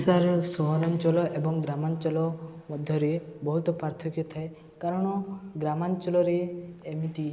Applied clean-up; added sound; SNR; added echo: neural mask model Resemble Enhance denoiser.